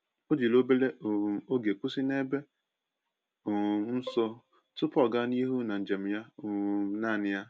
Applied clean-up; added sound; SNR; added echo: none; Bowed string instrument; 20 dB; none.